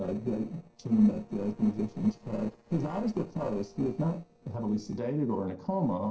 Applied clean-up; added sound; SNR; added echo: neural separator model SepFormer DNS4.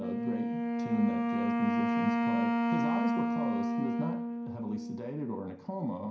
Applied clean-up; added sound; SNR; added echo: none; Wind instrument, woodwind instrument; -5 dB; reverberation time 0.5 s.